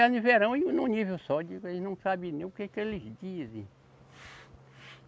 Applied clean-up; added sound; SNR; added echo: none; none; none; none.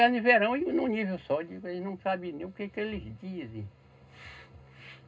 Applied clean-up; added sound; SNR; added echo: none; none; none; reverberation time 0.2 s.